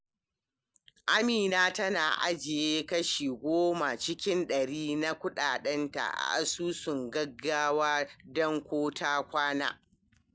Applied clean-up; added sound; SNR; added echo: none; none; none; none.